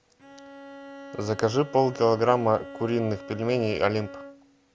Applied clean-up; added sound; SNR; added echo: none; Bowed string instrument; 16 dB; none.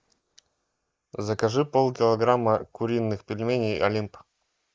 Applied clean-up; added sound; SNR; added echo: neural mask model Resemble Enhance denoiser.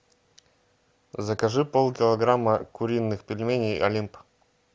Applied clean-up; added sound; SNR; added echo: none; none; none; none.